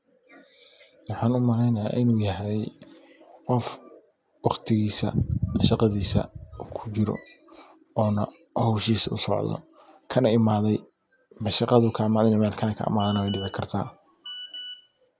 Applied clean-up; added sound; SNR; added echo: none; Telephone; 13 dB; none.